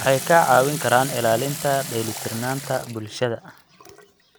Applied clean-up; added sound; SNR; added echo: none; Sink (filling or washing) / Water tap, faucet; 11 dB; none.